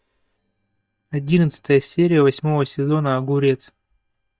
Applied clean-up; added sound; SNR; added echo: neural mask model DeepFilterNet 3.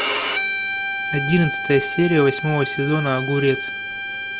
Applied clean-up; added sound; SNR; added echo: none; Bowed string instrument; 4 dB; none.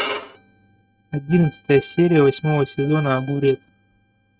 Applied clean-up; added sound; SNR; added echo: neural mask model RNNoise.